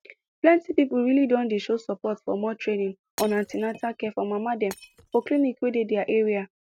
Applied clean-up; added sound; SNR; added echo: neural mask model RNNoise.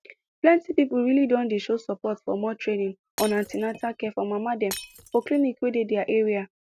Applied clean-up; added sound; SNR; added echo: none; Shatter; 15 dB; none.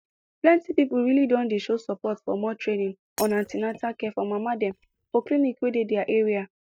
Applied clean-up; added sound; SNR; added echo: neural mask model DeepFilterNet 3.